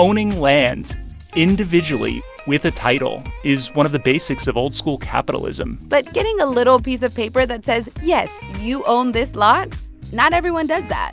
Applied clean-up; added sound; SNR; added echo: none; none; none; none.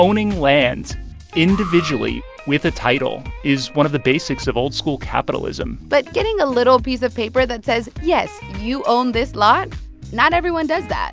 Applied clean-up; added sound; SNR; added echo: none; Alarm; 16 dB; none.